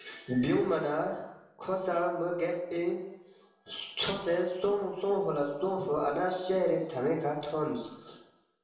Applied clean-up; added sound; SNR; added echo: none; none; none; reverberation time 0.8 s.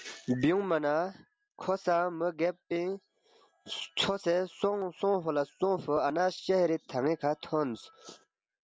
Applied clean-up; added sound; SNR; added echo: none; none; none; none.